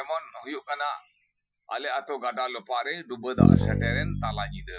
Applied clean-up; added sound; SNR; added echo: classical method Wiener filter.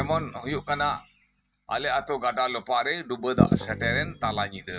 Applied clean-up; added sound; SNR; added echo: neural mask model RNNoise.